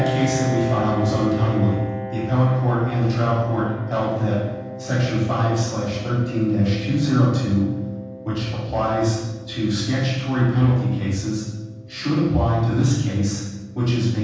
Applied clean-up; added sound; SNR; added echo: none; Piano; 13 dB; reverberation time 1.3 s.